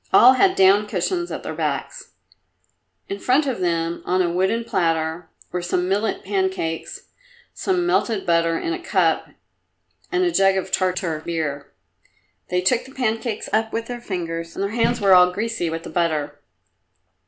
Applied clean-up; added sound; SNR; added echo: none; none; none; none.